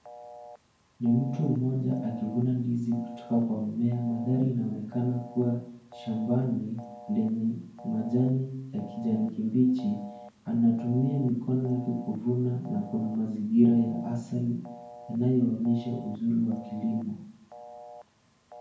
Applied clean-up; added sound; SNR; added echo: none; Telephone; 20 dB; reverberation time 0.9 s.